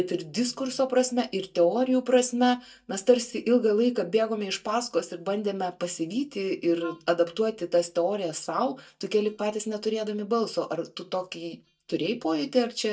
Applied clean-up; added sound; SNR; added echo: neural mask model DeepFilterNet 3.